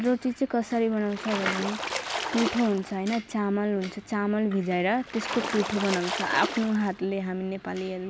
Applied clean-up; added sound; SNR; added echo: none; Splash, splatter; 6 dB; none.